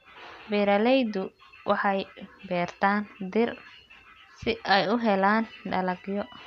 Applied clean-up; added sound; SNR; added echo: none; none; none; none.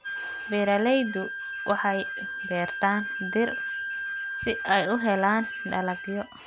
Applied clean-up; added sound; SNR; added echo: none; Wind instrument, woodwind instrument; 6 dB; none.